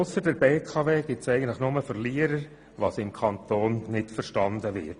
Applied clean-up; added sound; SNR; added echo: none; none; none; none.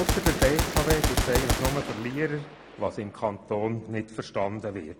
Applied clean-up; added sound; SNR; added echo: none; Gunshot, gunfire; 0 dB; none.